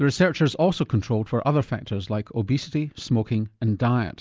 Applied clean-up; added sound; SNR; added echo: none; none; none; none.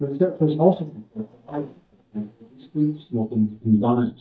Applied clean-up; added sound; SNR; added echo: neural mask model DeepFilterNet 3.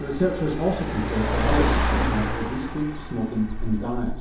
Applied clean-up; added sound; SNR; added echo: none; Car; -1 dB; reverberation time 2.8 s.